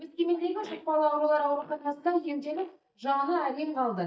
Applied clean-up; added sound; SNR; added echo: neural mask model DeepFilterNet 3.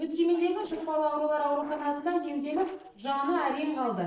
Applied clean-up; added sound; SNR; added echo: neural separator model SepFormer DNS4.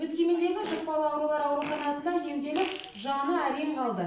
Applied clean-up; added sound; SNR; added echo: none; Fart; 15 dB; reverberation time 0.6 s.